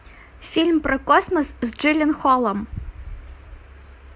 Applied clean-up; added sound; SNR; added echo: none; none; none; none.